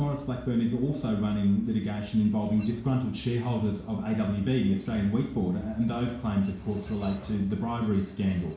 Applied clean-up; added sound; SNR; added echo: none; Train; 18 dB; reverberation time 0.6 s.